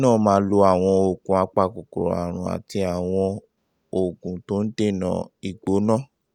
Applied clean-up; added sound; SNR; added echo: none; none; none; none.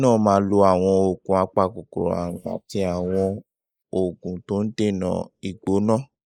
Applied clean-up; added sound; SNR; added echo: neural mask model Resemble Enhance denoiser.